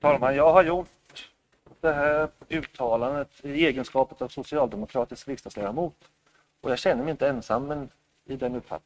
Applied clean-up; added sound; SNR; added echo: neural mask model RNNoise.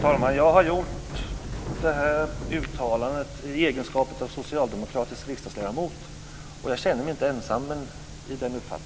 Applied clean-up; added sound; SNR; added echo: none; Bicycle; 10 dB; none.